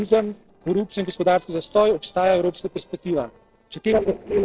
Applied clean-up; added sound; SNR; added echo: neural separator model SepFormer DNS4.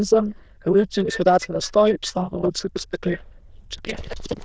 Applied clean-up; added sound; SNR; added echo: neural diffusion model UNIVERSE++.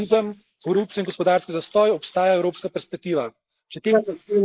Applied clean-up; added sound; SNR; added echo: neural mask model Resemble Enhance denoiser.